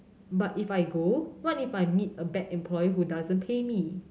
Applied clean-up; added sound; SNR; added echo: none; none; none; none.